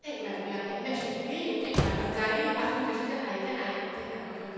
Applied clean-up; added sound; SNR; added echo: none; Slam; 7 dB; reverberation time 2.1 s.